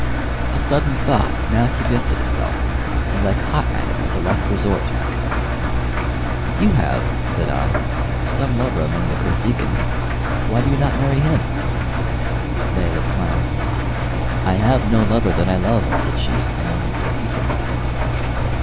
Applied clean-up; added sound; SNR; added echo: none; Engine; -4 dB; none.